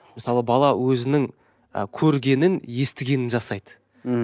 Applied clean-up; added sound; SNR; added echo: neural mask model Resemble Enhance denoiser.